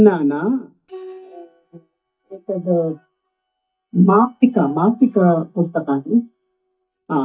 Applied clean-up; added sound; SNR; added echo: neural mask model DeepFilterNet 3.